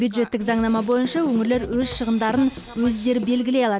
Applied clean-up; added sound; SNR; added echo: none; Drum kit; 15 dB; none.